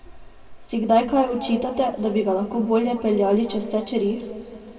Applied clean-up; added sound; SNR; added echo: none; none; none; reverberation time 2.6 s.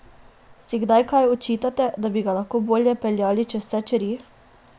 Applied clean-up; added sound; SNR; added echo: none; none; none; none.